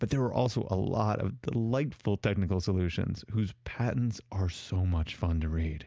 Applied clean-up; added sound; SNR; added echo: none; none; none; none.